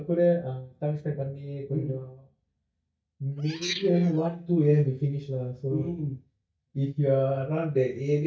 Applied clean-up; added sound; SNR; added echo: neural mask model DeepFilterNet 3.